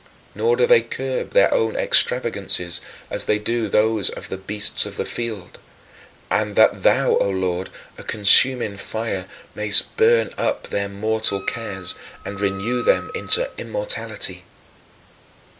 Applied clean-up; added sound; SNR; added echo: none; Wind instrument, woodwind instrument; 15 dB; none.